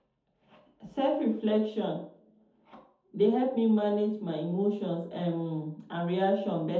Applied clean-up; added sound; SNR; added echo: none; none; none; reverberation time 0.6 s.